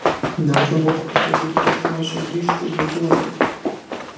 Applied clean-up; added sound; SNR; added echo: none; Run; -2 dB; reverberation time 0.9 s.